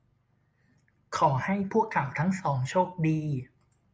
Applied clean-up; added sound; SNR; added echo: none; none; none; none.